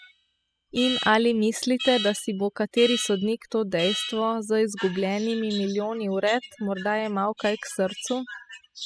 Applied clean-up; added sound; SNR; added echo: classical method spectral subtraction.